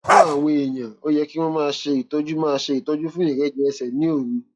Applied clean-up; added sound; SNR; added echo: classical method log-MMSE.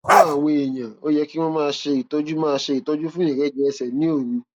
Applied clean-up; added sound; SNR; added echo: neural mask model Resemble Enhance denoiser.